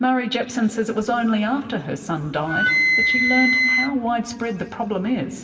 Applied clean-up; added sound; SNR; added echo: none; Wind instrument, woodwind instrument; -1 dB; reverberation time 1.9 s.